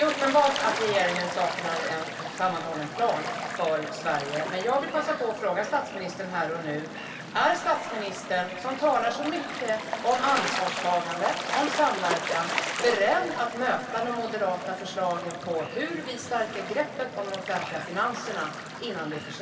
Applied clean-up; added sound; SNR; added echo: none; Gull, seagull / Waves, surf; 7 dB; reverberation time 2.4 s.